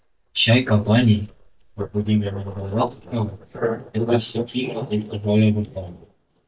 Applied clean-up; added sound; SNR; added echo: neural mask model DeepFilterNet 3.